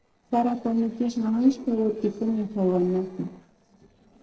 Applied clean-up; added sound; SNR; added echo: neural separator model SepFormer DNS4.